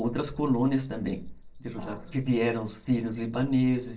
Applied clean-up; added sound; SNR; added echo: neural separator model SepFormer DNS4.